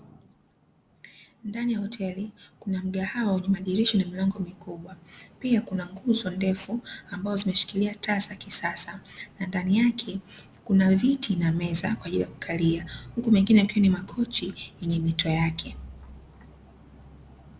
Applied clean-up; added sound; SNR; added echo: none; none; none; none.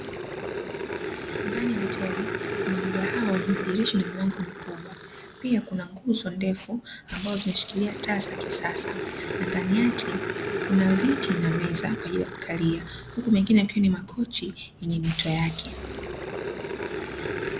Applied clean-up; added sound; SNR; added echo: none; Growling; 6 dB; none.